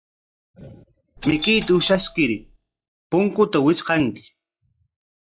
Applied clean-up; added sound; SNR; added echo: classical method log-MMSE.